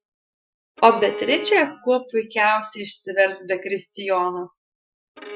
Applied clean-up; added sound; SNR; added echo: classical method Wiener filter.